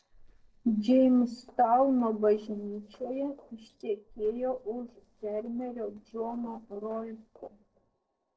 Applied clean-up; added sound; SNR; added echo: neural separator model SepFormer DNS4.